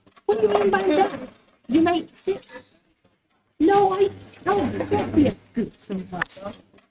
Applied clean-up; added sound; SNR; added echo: neural mask model RNNoise.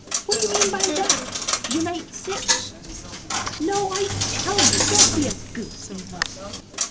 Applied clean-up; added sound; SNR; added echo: none; Coin (dropping); -5 dB; none.